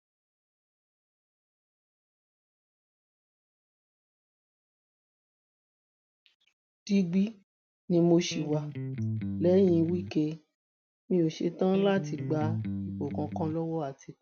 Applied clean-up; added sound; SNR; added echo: none; Electric guitar; 3 dB; none.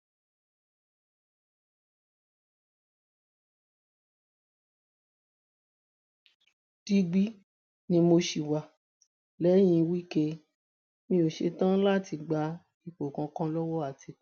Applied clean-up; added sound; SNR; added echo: none; none; none; none.